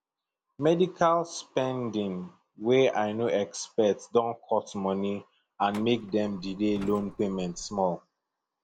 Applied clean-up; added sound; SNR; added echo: none; Truck; 20 dB; none.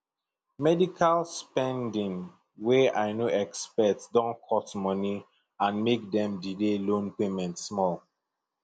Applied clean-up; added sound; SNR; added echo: none; none; none; none.